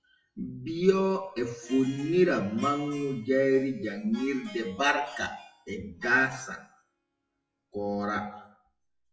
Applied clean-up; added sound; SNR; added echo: classical method WPE with log-MMSE.